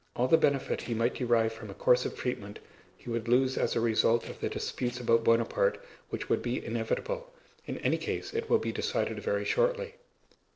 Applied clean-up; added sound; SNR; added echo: neural separator model SepFormer DNS4.